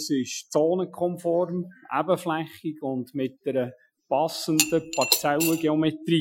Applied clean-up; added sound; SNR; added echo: classical method Wiener filter.